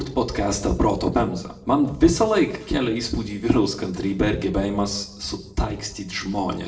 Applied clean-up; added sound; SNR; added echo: none; none; none; reverberation time 0.6 s.